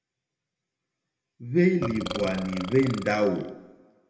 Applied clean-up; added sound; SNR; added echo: none; Burping, eructation; 11 dB; reverberation time 0.8 s.